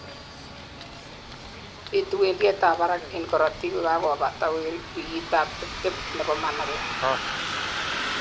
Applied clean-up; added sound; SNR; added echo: none; Bus; 6 dB; none.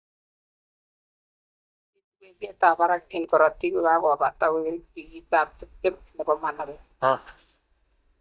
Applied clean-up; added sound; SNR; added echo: neural mask model DeepFilterNet 3.